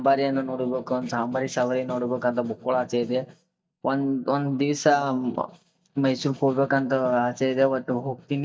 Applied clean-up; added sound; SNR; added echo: neural mask model DeepFilterNet 3.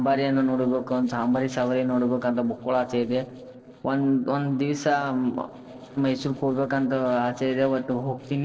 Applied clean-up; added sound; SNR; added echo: neural separator model SepFormer DNS4.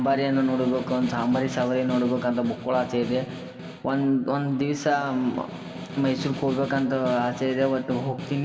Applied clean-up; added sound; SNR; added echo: none; Snare drum; 12 dB; reverberation time 1.9 s.